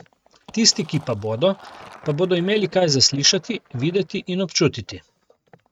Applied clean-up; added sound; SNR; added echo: neural mask model RNNoise.